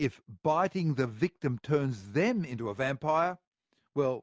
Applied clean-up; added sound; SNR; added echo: none; none; none; none.